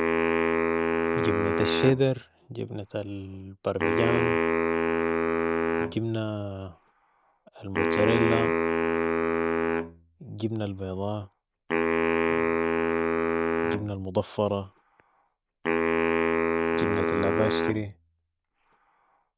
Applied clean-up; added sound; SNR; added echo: none; Wind instrument, woodwind instrument; -5 dB; none.